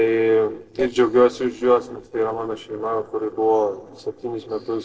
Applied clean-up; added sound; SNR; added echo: neural separator model SepFormer DNS4.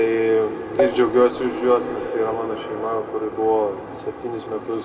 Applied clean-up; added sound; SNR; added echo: none; Keyboard (musical); 6 dB; reverberation time 1.3 s.